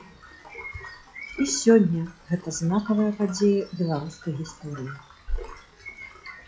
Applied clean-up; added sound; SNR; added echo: classical method log-MMSE.